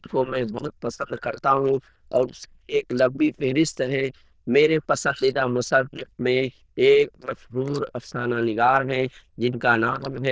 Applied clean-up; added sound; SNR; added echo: neural diffusion model UNIVERSE++.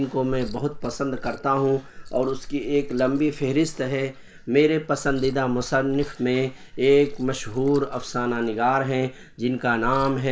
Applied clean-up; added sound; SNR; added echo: none; Liquid; 13 dB; none.